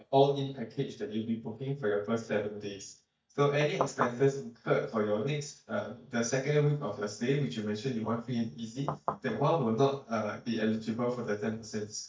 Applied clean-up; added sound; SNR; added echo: neural mask model DeepFilterNet 3.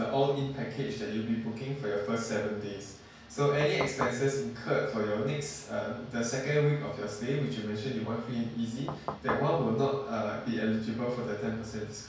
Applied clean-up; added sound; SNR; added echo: none; Knock / Wood; 5 dB; reverberation time 0.5 s.